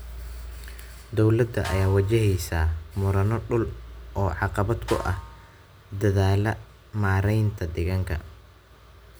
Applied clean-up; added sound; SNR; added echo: none; Snare drum; 19 dB; none.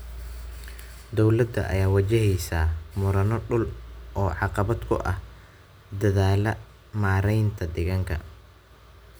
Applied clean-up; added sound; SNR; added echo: none; none; none; none.